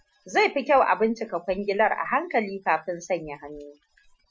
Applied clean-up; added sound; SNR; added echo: classical method Wiener filter.